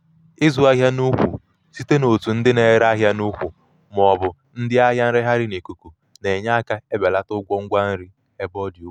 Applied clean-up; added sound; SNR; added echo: none; none; none; none.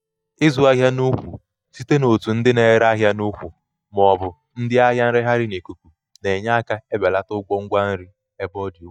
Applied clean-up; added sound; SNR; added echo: neural mask model DeepFilterNet 3.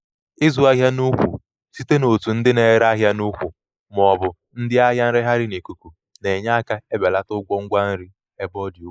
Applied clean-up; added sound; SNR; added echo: neural mask model Resemble Enhance denoiser.